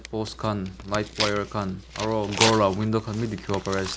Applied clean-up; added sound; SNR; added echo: none; Tearing; 6 dB; none.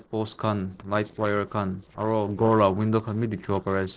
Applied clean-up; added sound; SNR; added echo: neural separator model SepFormer DNS4.